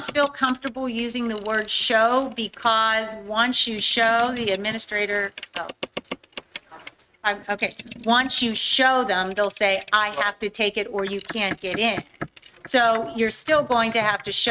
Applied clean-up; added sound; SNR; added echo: neural mask model RNNoise.